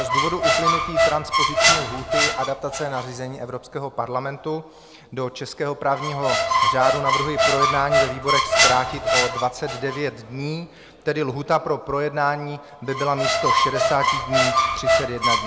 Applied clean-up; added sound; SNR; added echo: none; Squeak; -3 dB; none.